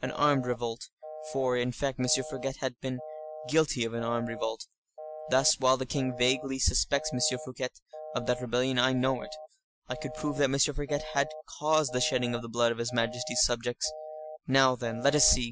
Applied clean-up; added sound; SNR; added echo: classical method Wiener filter.